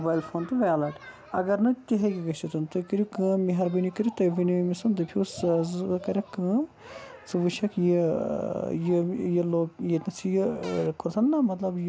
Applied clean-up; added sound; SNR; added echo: none; Cupboard open or close / Door; 19 dB; none.